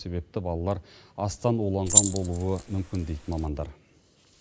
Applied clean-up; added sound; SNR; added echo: neural mask model Resemble Enhance denoiser.